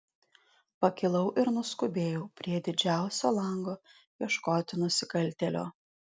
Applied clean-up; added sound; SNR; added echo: none; none; none; none.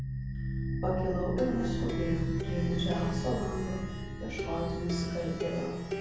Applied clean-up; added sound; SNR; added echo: none; Plucked string instrument; 0 dB; reverberation time 1.1 s.